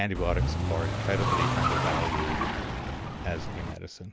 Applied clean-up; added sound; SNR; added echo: none; Car; -5 dB; none.